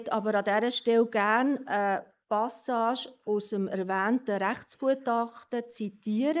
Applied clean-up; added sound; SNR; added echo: neural mask model Resemble Enhance denoiser.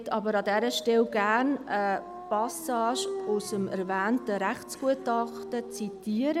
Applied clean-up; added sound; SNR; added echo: none; Dog; 13 dB; none.